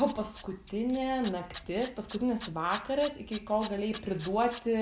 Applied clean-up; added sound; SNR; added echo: none; Tools; 18 dB; none.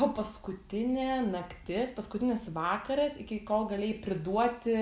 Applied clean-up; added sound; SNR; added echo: none; none; none; none.